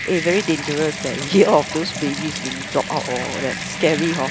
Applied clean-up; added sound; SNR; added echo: none; Bathtub (filling or washing) / Water tap, faucet; 7 dB; none.